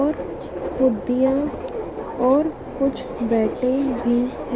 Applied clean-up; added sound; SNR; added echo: none; Subway, metro, underground; 8 dB; none.